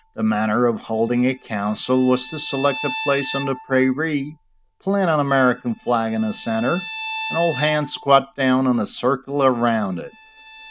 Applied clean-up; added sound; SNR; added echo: none; Bowed string instrument; 14 dB; none.